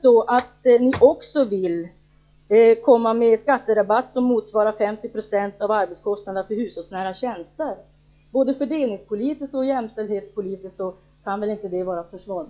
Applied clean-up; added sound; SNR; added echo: classical method log-MMSE.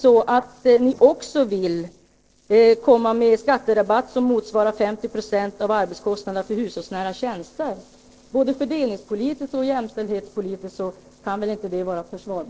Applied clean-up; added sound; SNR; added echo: neural separator model SepFormer DNS4.